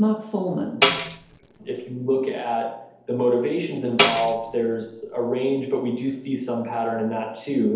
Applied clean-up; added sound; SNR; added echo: none; Tambourine; 1 dB; reverberation time 2.2 s.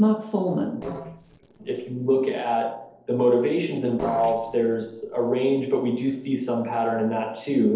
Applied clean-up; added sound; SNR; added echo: neural separator model SepFormer DNS4.